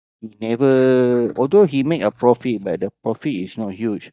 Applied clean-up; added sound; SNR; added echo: neural mask model DeepFilterNet 3.